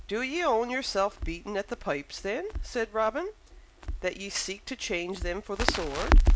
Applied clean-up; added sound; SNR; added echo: none; Crackle; -2 dB; none.